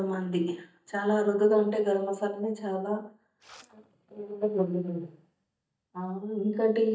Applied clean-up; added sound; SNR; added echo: neural mask model DeepFilterNet 3.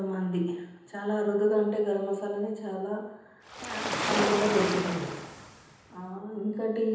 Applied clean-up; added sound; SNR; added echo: none; Waves, surf; 3 dB; reverberation time 0.9 s.